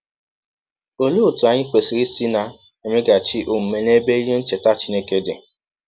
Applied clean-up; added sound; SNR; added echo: none; none; none; none.